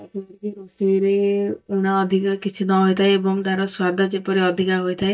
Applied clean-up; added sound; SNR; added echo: neural mask model DeepFilterNet 3.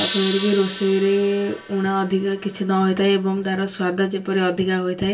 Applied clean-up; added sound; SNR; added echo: none; Gong; 9 dB; reverberation time 0.2 s.